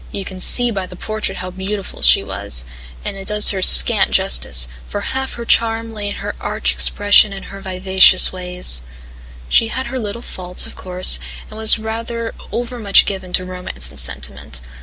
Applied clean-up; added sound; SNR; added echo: none; none; none; none.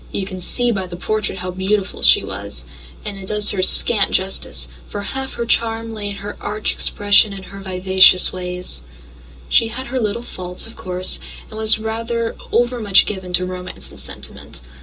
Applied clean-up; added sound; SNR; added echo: none; none; none; reverberation time 0.2 s.